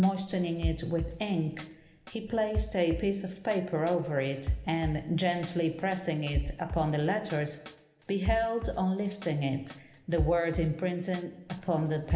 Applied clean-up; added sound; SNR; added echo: none; Drum kit; 8 dB; reverberation time 1.1 s.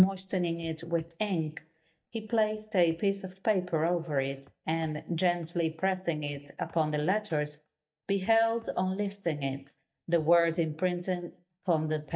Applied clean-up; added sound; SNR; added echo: neural mask model DeepFilterNet 3.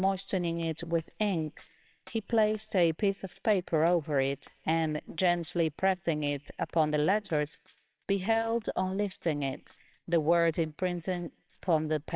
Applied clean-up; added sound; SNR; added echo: neural separator model SepFormer WHAMR!.